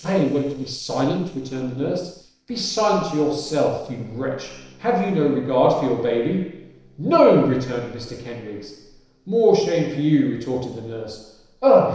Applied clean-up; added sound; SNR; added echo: neural separator model SepFormer DNS4.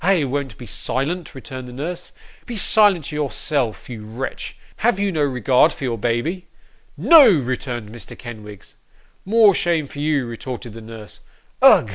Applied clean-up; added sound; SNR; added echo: none; none; none; none.